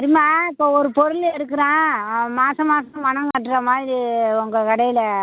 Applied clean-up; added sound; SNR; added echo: none; none; none; none.